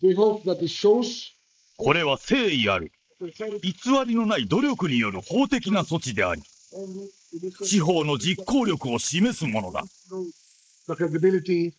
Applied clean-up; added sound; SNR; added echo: neural mask model Resemble Enhance denoiser.